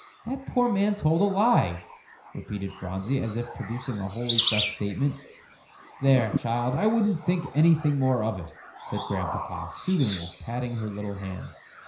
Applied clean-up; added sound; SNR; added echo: none; Bird vocalization, bird call, bird song; -1 dB; reverberation time 0.5 s.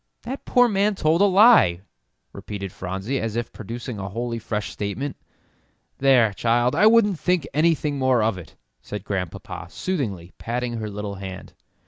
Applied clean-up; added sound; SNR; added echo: none; none; none; none.